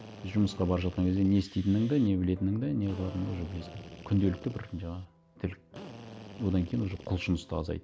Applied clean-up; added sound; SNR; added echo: none; Drill; 18 dB; none.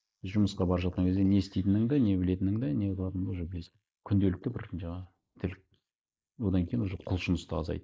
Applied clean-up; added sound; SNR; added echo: neural mask model Resemble Enhance denoiser.